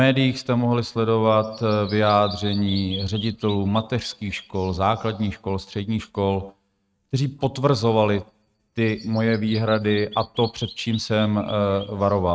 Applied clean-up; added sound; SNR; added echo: neural mask model RNNoise.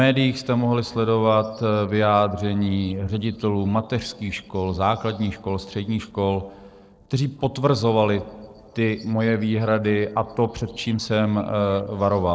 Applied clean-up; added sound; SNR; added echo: neural separator model SepFormer DNS4.